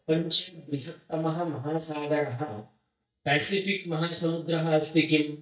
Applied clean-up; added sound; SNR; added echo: neural mask model DeepFilterNet 3.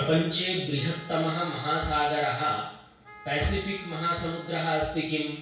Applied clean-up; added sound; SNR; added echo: none; Wind instrument, woodwind instrument; 20 dB; reverberation time 0.6 s.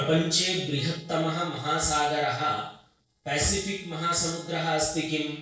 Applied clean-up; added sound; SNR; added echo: neural separator model SepFormer DNS4.